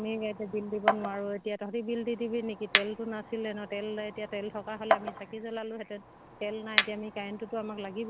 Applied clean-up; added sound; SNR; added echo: none; Chink, clink; 0 dB; none.